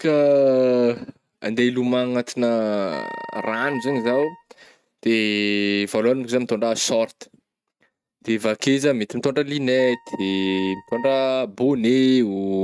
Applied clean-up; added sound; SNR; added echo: neural mask model RNNoise.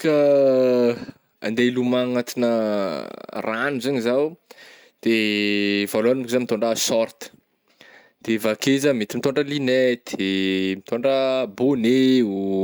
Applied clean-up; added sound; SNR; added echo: none; none; none; none.